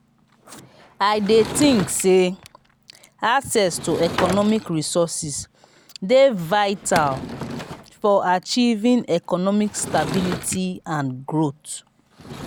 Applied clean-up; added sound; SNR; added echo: none; Sliding door / Wood; 13 dB; none.